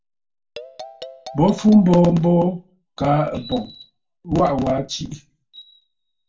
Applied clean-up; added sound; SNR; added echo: none; Marimba, xylophone; 18 dB; reverberation time 0.2 s.